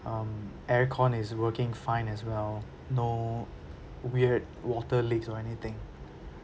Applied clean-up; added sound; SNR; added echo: none; none; none; none.